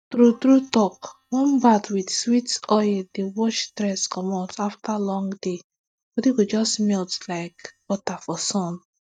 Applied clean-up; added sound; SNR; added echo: neural mask model DeepFilterNet 3.